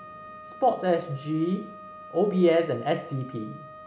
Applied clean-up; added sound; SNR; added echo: none; Wind instrument, woodwind instrument; 17 dB; none.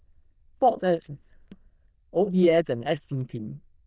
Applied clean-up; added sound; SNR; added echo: neural diffusion model UNIVERSE++.